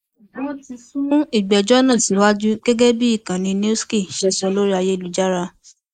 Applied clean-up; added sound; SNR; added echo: neural mask model Resemble Enhance denoiser.